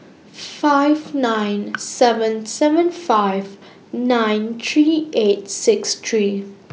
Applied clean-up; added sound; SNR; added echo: none; none; none; none.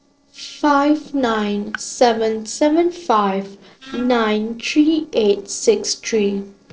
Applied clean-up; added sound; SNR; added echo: neural separator model SepFormer DNS4.